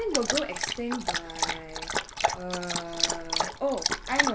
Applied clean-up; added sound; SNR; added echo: none; Dog; -3 dB; none.